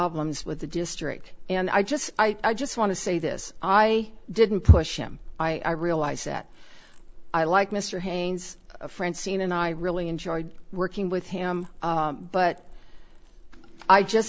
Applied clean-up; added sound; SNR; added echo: none; Crackle; 15 dB; none.